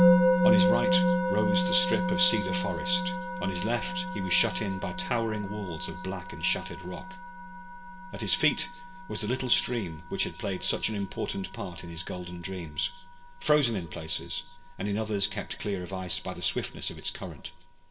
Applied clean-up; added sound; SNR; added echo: none; Musical instrument; -1 dB; reverberation time 0.7 s.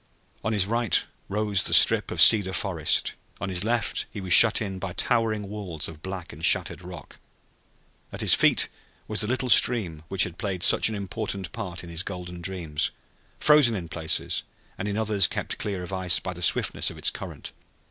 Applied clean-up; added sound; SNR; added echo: none; none; none; none.